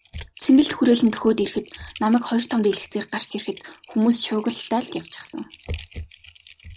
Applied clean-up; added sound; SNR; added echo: none; Typing; 18 dB; none.